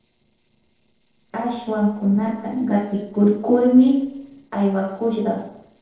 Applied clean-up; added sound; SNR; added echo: neural separator model SepFormer DNS4.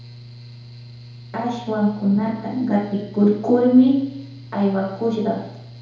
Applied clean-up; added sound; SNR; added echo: none; Mechanical fan; 18 dB; reverberation time 2.0 s.